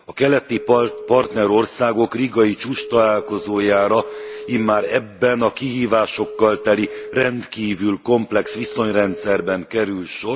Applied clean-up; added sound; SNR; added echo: none; Telephone; 15 dB; none.